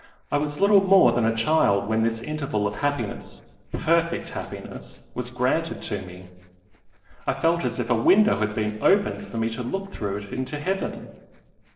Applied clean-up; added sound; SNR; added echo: neural separator model SepFormer DNS4.